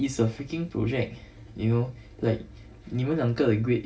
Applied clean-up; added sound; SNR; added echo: none; none; none; reverberation time 0.2 s.